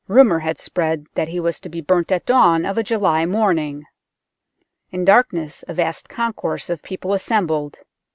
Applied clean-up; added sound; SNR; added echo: none; none; none; none.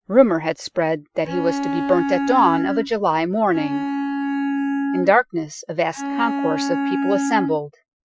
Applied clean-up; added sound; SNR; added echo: classical method Wiener filter.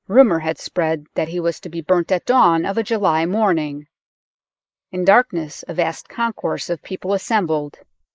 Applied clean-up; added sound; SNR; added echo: neural mask model Resemble Enhance denoiser.